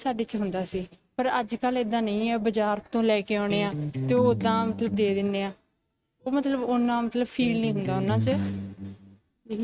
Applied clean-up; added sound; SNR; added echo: neural mask model RNNoise.